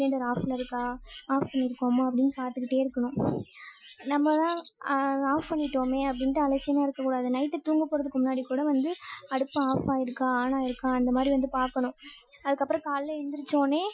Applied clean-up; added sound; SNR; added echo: classical method Wiener filter.